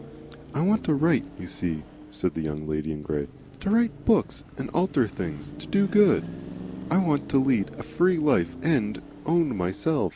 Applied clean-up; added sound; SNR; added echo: none; Car passing by / Traffic noise, roadway noise / Engine; 15 dB; none.